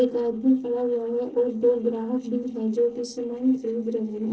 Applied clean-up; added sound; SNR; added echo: neural separator model SepFormer DNS4.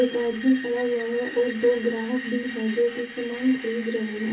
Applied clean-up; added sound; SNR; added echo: none; Screech; 13 dB; reverberation time 0.3 s.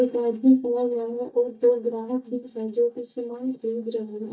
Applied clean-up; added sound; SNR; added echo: neural mask model DeepFilterNet 3.